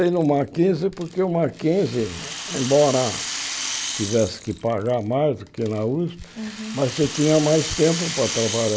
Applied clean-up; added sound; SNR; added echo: none; Rattle; 10 dB; none.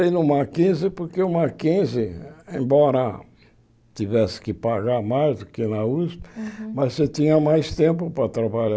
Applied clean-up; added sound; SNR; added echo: none; none; none; none.